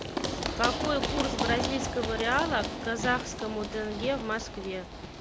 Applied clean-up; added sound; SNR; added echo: none; Run; 2 dB; none.